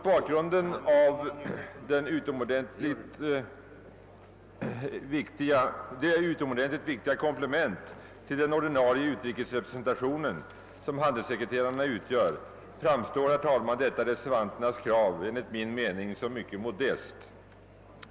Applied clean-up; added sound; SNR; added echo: none; none; none; none.